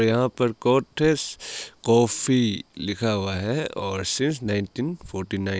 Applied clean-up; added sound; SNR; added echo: none; none; none; none.